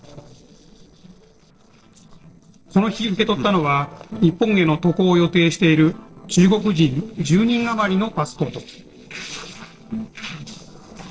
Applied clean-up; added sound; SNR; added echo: neural separator model SepFormer DNS4.